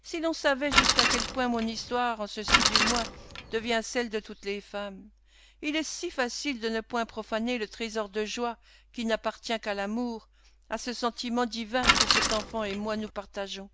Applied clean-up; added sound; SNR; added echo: none; Bicycle; -5 dB; none.